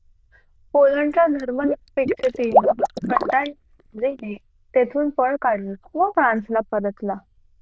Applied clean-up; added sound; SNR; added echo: neural diffusion model UNIVERSE++.